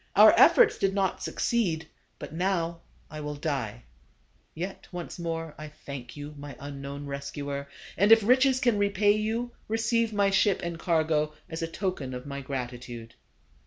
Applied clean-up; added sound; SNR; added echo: none; none; none; none.